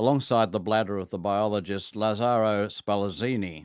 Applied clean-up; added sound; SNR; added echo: none; none; none; none.